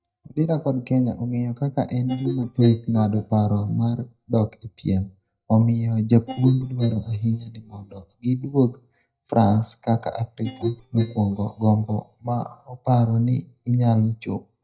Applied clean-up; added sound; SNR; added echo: neural mask model DeepFilterNet 3.